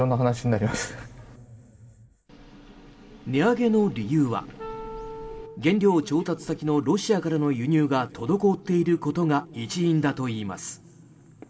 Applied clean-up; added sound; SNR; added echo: none; Wind instrument, woodwind instrument; 14 dB; reverberation time 3.0 s.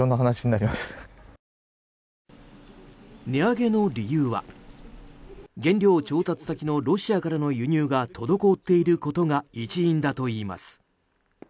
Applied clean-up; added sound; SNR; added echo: none; none; none; none.